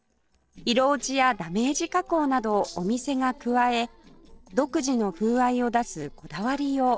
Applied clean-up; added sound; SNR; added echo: neural separator model SepFormer DNS4.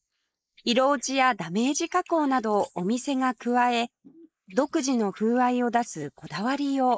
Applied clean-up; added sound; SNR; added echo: neural mask model Resemble Enhance denoiser.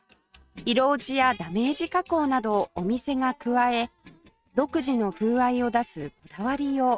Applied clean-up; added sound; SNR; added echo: neural mask model RNNoise.